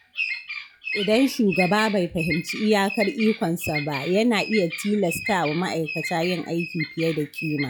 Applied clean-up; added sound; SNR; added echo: classical method log-MMSE.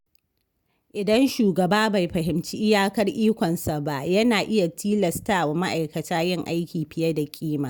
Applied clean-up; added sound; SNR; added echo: none; none; none; none.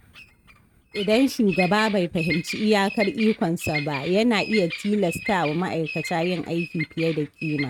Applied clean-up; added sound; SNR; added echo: neural mask model RNNoise.